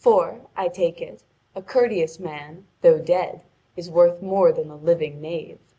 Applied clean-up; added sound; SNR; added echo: none; none; none; none.